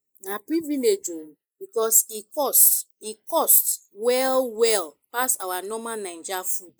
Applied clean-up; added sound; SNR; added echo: neural mask model Resemble Enhance denoiser.